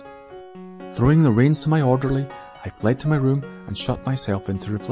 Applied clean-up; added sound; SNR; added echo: none; Piano; 18 dB; none.